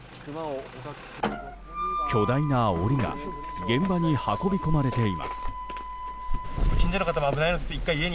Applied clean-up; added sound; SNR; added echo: none; Walk, footsteps + Harmonica; 7 dB; none.